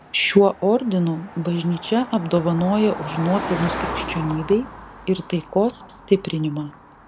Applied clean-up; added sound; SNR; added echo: none; Car passing by; 12 dB; none.